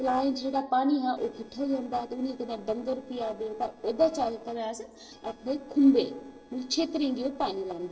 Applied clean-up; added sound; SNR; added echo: neural separator model SepFormer DNS4.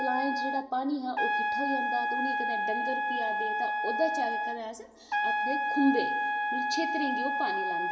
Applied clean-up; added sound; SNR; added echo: none; Trumpet; -3 dB; reverberation time 1.4 s.